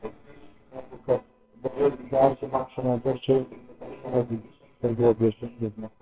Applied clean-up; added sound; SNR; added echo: neural separator model SepFormer WHAMR!.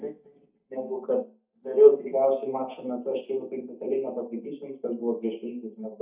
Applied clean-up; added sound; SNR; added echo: neural mask model DeepFilterNet 3.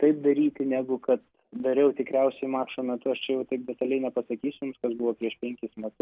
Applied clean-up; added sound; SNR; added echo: none; none; none; none.